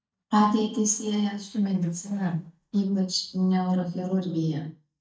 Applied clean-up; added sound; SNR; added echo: neural mask model DeepFilterNet 3.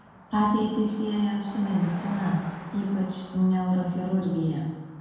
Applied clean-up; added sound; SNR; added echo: none; Car passing by; 18 dB; reverberation time 1.2 s.